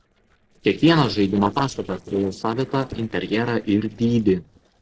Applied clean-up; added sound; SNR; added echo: neural separator model SepFormer DNS4.